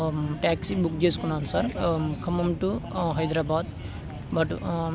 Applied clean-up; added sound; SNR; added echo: none; none; none; none.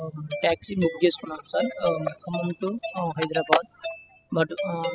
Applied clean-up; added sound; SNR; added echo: classical method spectral subtraction.